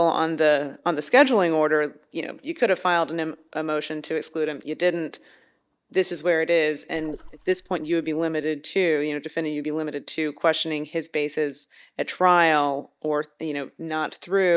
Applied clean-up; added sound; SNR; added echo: neural mask model DeepFilterNet 3.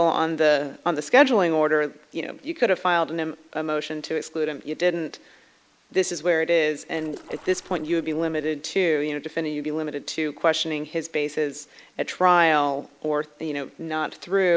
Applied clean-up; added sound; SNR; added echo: neural separator model SepFormer DNS4.